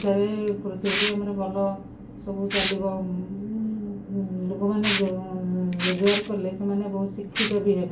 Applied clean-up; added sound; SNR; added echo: none; Liquid; 8 dB; reverberation time 0.3 s.